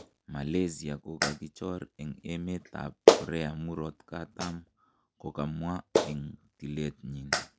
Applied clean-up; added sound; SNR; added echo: none; Clapping; -4 dB; none.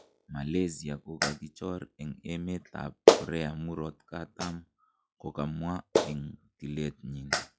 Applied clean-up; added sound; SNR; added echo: classical method log-MMSE.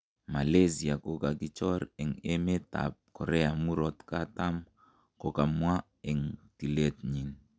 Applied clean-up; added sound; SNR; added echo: none; none; none; none.